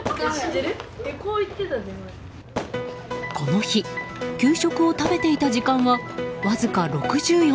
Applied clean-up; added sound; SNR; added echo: none; Fireworks; 15 dB; none.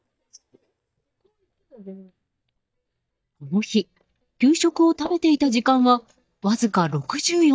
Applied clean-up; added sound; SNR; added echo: neural mask model DeepFilterNet 3.